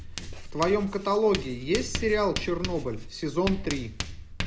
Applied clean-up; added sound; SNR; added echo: none; Writing; 7 dB; none.